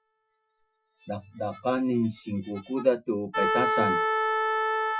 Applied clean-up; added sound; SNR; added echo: classical method Wiener filter.